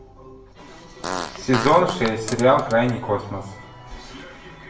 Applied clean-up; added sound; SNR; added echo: none; Fart; 9 dB; reverberation time 0.6 s.